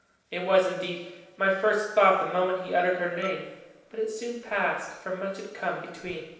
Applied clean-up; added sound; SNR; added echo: neural separator model SepFormer DNS4.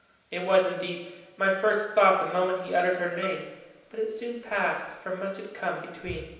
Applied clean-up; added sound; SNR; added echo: none; Marimba, xylophone; 16 dB; reverberation time 0.9 s.